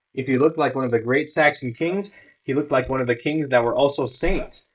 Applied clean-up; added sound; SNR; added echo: neural mask model Resemble Enhance denoiser.